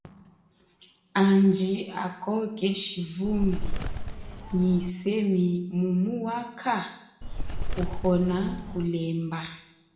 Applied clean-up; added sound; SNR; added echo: none; Bird; 2 dB; reverberation time 0.8 s.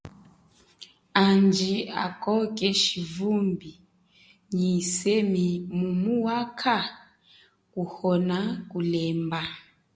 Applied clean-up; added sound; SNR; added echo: none; none; none; none.